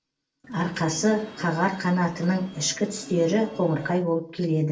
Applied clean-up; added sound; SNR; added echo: none; Subway, metro, underground / Sliding door; 16 dB; reverberation time 0.3 s.